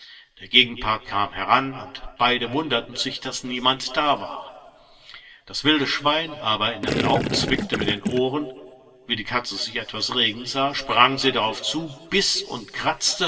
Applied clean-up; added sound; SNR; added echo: none; Gurgling; 1 dB; reverberation time 2.0 s.